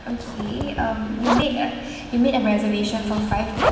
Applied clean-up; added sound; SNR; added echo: none; Zipper (clothing); 6 dB; reverberation time 1.7 s.